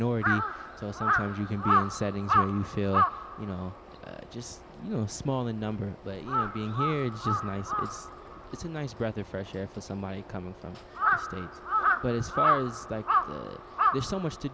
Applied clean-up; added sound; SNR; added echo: none; Crow; -2 dB; none.